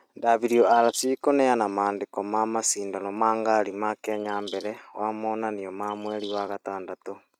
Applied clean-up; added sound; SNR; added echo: neural mask model RNNoise.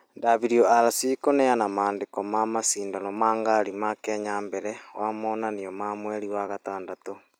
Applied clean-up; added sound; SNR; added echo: none; none; none; none.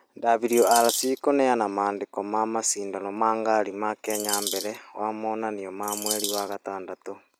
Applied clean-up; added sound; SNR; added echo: none; Bird vocalization, bird call, bird song; 6 dB; none.